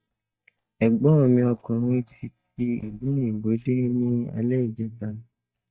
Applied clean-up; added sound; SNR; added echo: neural mask model DeepFilterNet 3.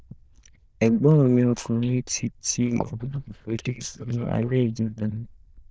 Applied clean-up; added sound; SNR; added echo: neural diffusion model UNIVERSE++.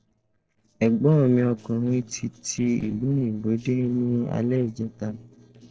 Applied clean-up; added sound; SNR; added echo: neural separator model SepFormer DNS4.